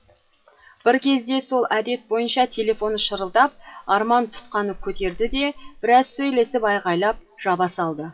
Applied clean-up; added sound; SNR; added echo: classical method WPE with log-MMSE.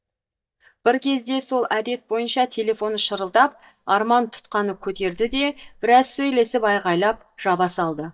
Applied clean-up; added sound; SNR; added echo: neural mask model DeepFilterNet 3.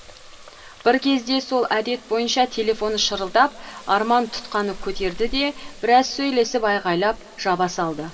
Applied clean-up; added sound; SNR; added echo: none; Water tap, faucet; 16 dB; reverberation time 1.9 s.